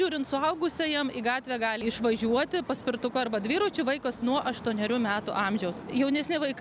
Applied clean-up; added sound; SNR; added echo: none; none; none; none.